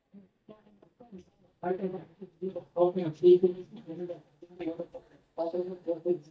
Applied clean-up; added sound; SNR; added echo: neural mask model DeepFilterNet 3.